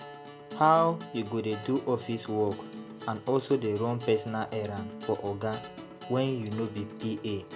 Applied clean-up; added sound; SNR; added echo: none; Acoustic guitar; 13 dB; none.